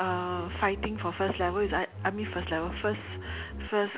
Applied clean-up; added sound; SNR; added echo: none; Bowed string instrument; 8 dB; none.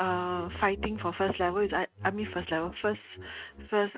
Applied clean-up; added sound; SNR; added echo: neural mask model RNNoise.